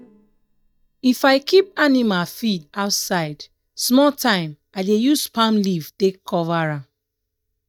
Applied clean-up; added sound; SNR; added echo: neural mask model DeepFilterNet 3.